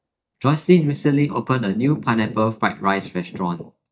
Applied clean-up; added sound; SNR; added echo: neural mask model DeepFilterNet 3.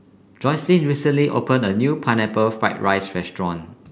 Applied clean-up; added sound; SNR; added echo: none; none; none; none.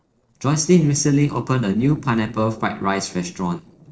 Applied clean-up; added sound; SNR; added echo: neural separator model SepFormer DNS4.